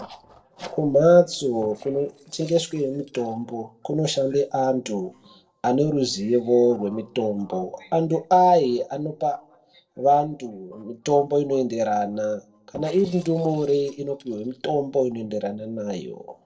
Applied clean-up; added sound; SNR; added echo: neural separator model SepFormer DNS4.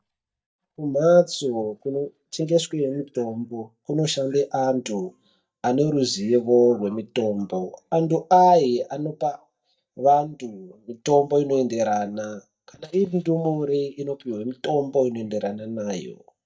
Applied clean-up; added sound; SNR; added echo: neural mask model DeepFilterNet 3.